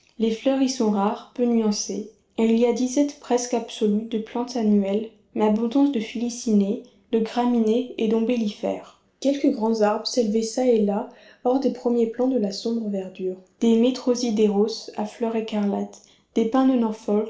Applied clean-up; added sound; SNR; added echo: none; none; none; reverberation time 0.4 s.